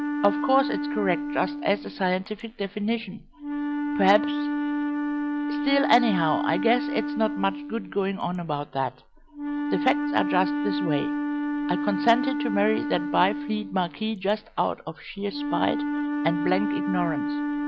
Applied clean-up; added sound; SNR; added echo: none; Wind instrument, woodwind instrument; 2 dB; none.